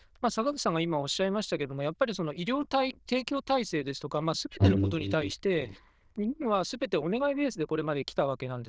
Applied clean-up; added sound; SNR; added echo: neural diffusion model UNIVERSE++.